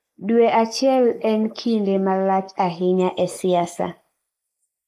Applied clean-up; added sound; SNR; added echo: neural mask model Resemble Enhance denoiser.